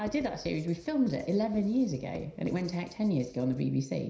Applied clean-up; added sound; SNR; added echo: none; Writing; 19 dB; reverberation time 0.5 s.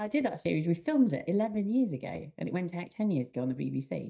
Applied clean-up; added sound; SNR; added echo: neural mask model DeepFilterNet 3.